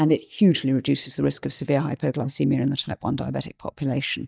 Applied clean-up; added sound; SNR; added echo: neural mask model DeepFilterNet 3.